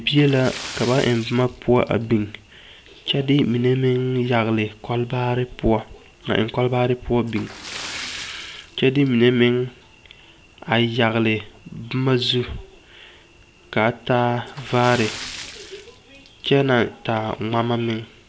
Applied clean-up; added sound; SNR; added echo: none; Splash, splatter; 19 dB; none.